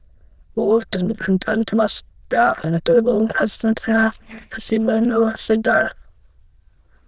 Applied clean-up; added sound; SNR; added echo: neural diffusion model UNIVERSE++.